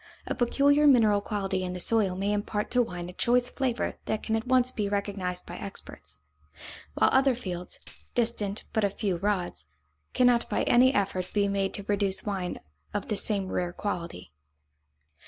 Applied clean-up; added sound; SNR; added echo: none; Tambourine; 7 dB; none.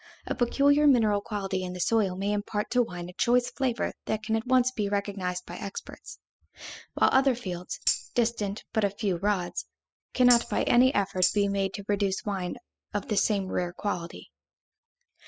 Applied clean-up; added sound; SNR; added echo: classical method spectral subtraction.